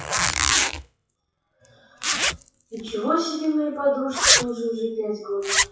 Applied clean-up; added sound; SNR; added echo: classical method WPE with log-MMSE.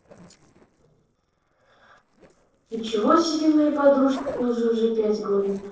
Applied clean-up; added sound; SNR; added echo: neural separator model SepFormer DNS4.